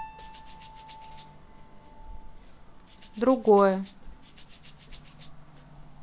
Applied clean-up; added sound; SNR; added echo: none; Piano + Rattle (instrument); 13 dB; none.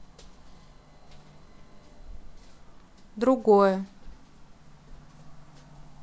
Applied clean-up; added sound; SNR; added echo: none; none; none; none.